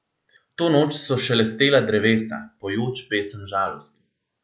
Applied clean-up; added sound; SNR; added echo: none; none; none; none.